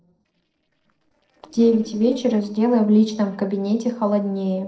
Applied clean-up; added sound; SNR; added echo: neural separator model SepFormer DNS4.